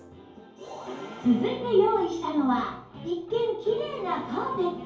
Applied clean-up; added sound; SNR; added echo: none; none; none; reverberation time 2.4 s.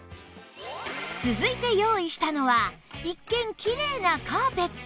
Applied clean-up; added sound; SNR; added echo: none; none; none; none.